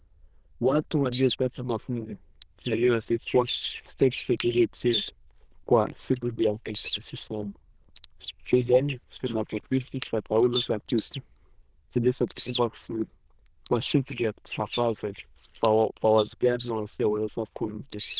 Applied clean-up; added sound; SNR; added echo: neural diffusion model UNIVERSE++.